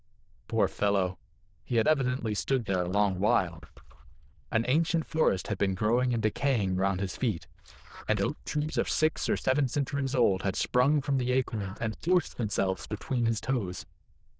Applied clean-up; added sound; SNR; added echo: neural diffusion model UNIVERSE++.